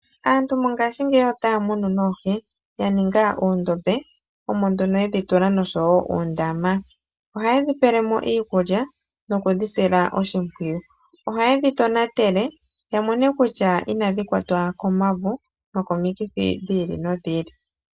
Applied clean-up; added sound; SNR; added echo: none; none; none; none.